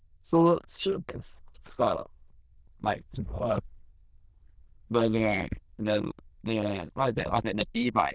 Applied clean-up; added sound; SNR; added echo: neural diffusion model UNIVERSE++.